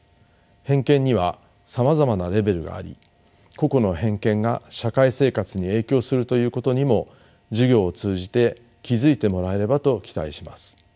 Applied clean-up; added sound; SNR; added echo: none; none; none; none.